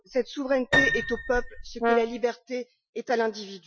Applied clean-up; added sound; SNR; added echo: classical method Wiener filter.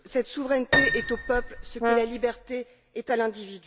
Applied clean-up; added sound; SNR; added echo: none; Brass instrument + Piano; 0 dB; none.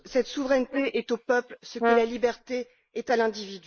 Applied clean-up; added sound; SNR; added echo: neural mask model Resemble Enhance denoiser.